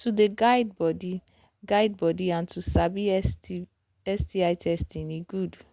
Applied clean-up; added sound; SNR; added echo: none; none; none; none.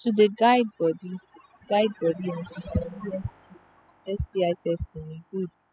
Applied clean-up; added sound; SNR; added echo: classical method spectral subtraction.